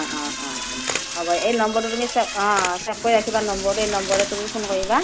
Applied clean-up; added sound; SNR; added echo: none; Toilet flush / Door + Camera; 6 dB; none.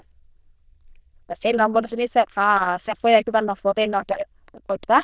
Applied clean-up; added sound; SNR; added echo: neural diffusion model UNIVERSE++.